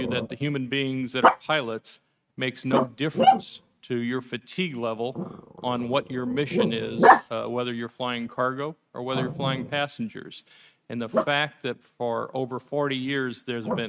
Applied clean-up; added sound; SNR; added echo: neural mask model RNNoise.